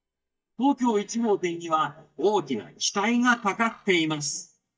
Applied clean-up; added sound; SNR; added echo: neural mask model DeepFilterNet 3.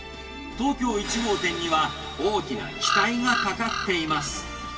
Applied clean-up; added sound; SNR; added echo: none; Bird vocalization, bird call, bird song; 3 dB; reverberation time 2.4 s.